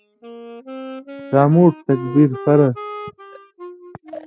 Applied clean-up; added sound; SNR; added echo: classical method spectral subtraction.